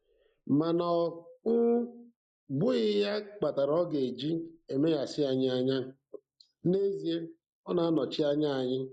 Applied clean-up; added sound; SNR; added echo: neural mask model Resemble Enhance denoiser.